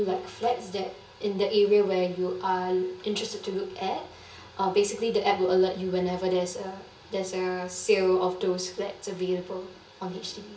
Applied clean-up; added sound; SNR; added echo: none; none; none; reverberation time 0.2 s.